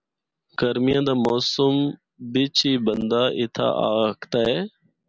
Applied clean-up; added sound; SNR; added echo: none; none; none; none.